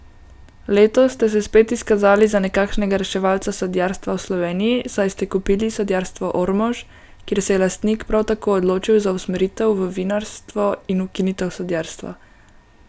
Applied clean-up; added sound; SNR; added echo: none; none; none; none.